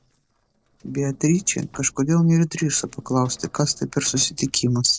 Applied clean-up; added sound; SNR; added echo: neural separator model SepFormer DNS4.